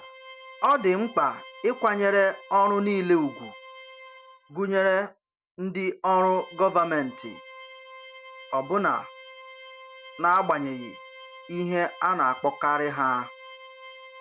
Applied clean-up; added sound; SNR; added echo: none; Organ; 19 dB; none.